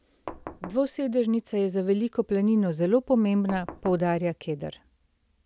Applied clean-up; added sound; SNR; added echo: none; Knock; 15 dB; none.